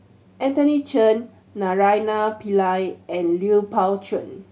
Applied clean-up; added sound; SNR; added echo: none; none; none; none.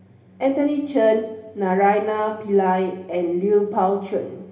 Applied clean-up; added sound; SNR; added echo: none; none; none; reverberation time 1.0 s.